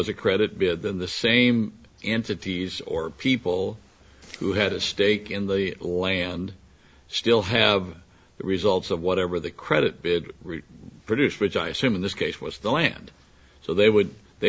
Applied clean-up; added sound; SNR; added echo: none; none; none; none.